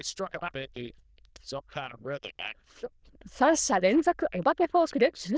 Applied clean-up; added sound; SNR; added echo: neural diffusion model UNIVERSE++.